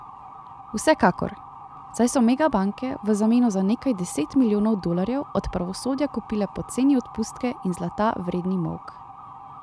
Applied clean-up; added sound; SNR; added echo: none; Motor vehicle (road) / Siren; 17 dB; none.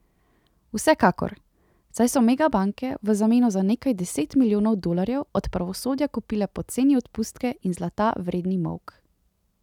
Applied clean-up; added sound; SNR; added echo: none; none; none; none.